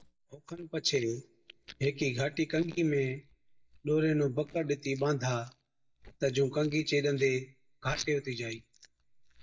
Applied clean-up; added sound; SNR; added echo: neural mask model DeepFilterNet 3.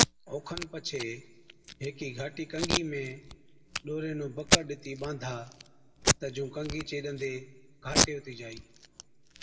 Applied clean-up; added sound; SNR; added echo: none; Packing tape, duct tape; -4 dB; reverberation time 1.1 s.